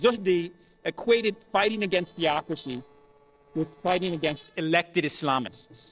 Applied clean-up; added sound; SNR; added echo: neural separator model SepFormer DNS4.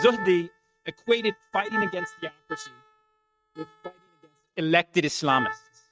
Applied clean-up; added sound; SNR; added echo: neural mask model RNNoise.